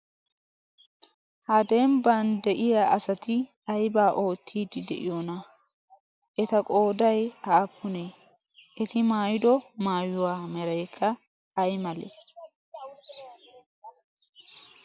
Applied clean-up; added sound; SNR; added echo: none; none; none; none.